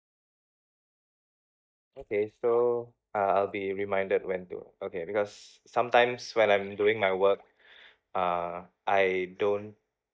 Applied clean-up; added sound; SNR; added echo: neural mask model DeepFilterNet 3.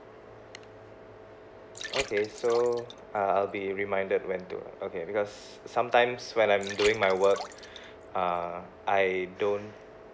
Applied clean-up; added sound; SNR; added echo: none; Water; 14 dB; none.